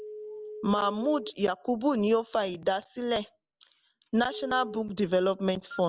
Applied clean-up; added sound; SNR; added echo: none; Telephone; 16 dB; none.